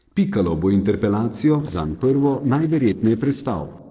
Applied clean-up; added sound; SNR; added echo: neural separator model SepFormer DNS4.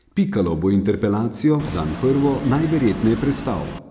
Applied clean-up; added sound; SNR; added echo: none; Boat, Water vehicle; 11 dB; none.